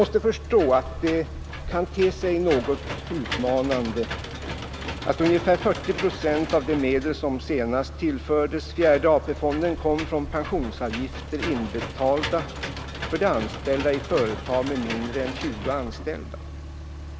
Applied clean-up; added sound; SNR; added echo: none; Engine / Mechanisms; 9 dB; none.